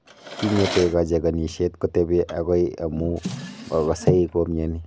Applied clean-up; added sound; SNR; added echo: none; Drawer open or close; 10 dB; none.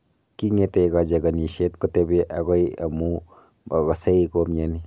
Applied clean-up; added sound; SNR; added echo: none; none; none; none.